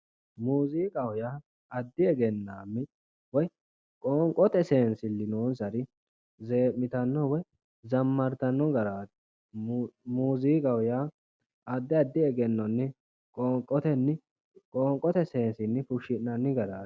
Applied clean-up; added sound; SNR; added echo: none; none; none; none.